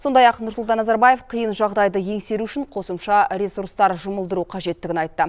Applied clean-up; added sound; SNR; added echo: none; none; none; none.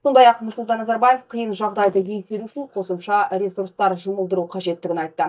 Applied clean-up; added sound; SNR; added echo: neural mask model DeepFilterNet 3.